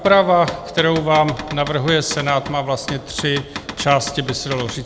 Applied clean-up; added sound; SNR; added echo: none; Cupboard open or close / Door; 13 dB; none.